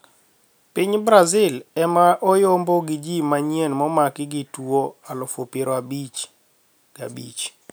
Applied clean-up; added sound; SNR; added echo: none; none; none; none.